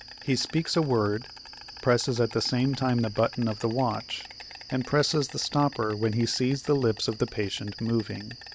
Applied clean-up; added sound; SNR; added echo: none; Insect; 17 dB; none.